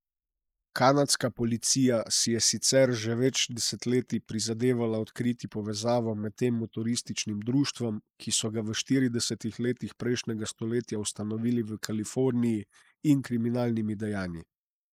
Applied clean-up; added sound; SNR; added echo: neural mask model Resemble Enhance denoiser.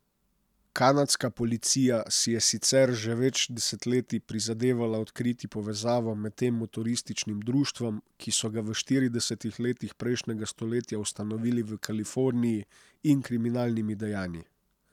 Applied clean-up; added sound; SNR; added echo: none; none; none; none.